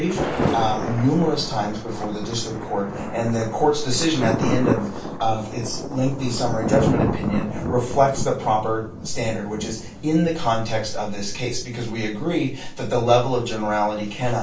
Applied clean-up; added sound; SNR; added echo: none; Thunder; 6 dB; reverberation time 0.3 s.